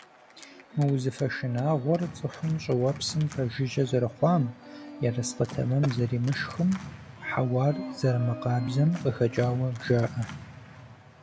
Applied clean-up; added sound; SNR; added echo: none; Organ; 14 dB; none.